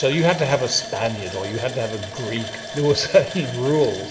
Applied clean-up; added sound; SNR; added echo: none; Water tap, faucet; 11 dB; reverberation time 0.9 s.